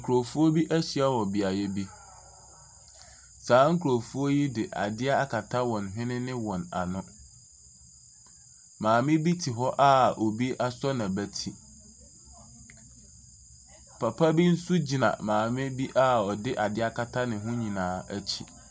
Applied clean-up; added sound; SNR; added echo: none; none; none; none.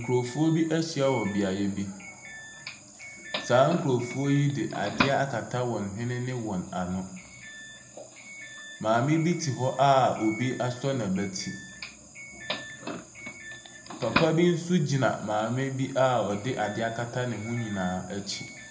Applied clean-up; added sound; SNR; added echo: none; Doorbell; 12 dB; reverberation time 0.7 s.